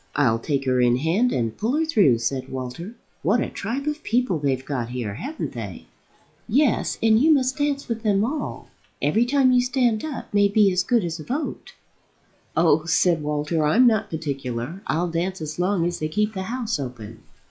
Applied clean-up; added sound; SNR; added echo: classical method log-MMSE.